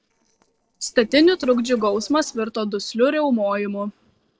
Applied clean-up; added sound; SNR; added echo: neural separator model SepFormer DNS4.